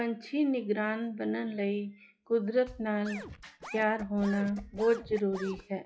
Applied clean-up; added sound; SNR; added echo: classical method log-MMSE.